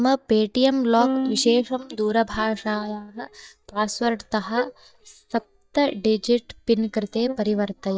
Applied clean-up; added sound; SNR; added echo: neural mask model DeepFilterNet 3.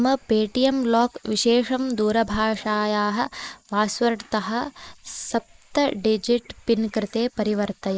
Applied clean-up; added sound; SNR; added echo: neural mask model Resemble Enhance denoiser.